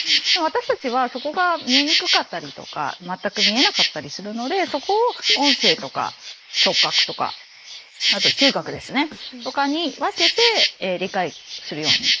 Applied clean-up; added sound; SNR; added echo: neural mask model Resemble Enhance denoiser.